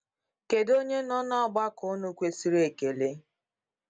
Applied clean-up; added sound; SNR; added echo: none; none; none; none.